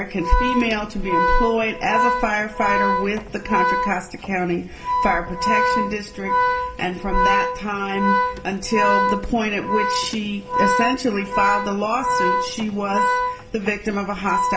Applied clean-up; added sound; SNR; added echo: none; Organ; -1 dB; reverberation time 0.5 s.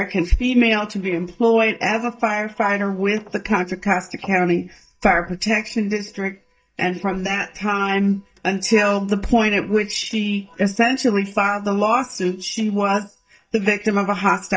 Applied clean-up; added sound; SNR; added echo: neural mask model DeepFilterNet 3.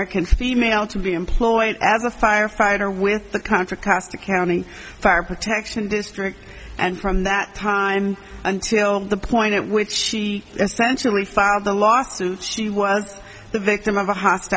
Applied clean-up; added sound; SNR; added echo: none; none; none; none.